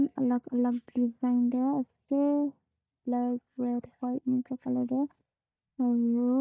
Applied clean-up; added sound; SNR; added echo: neural mask model DeepFilterNet 3.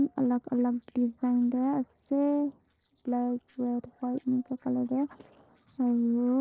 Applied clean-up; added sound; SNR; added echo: neural separator model SepFormer DNS4.